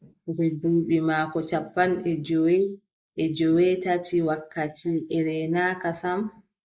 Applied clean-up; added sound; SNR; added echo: neural mask model Resemble Enhance denoiser.